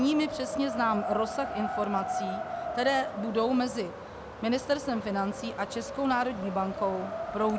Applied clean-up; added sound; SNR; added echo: none; Wind; 6 dB; none.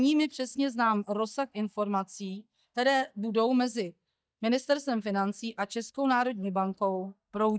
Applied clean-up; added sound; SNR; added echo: neural mask model DeepFilterNet 3.